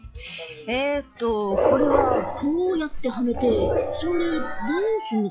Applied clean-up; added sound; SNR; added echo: classical method log-MMSE.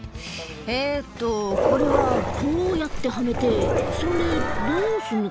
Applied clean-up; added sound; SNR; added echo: none; Dog; -1 dB; none.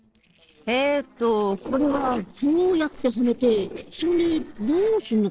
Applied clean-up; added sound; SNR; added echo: neural separator model SepFormer DNS4.